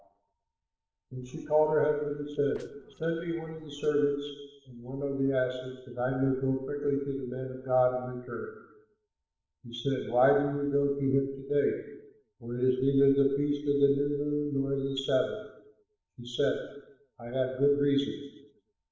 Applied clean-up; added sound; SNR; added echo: neural separator model SepFormer DNS4.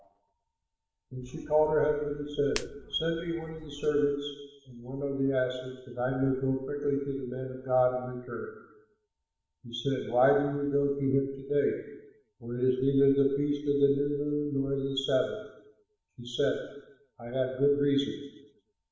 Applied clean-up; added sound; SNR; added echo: none; Hands; 15 dB; reverberation time 1.0 s.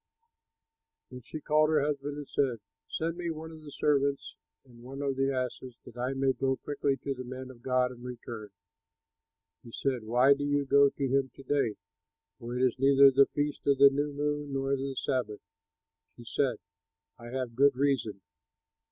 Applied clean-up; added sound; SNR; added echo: none; none; none; none.